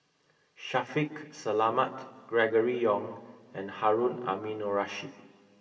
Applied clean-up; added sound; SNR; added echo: none; none; none; reverberation time 2.8 s.